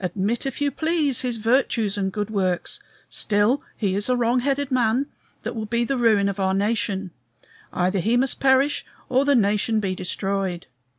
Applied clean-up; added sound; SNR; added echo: none; none; none; none.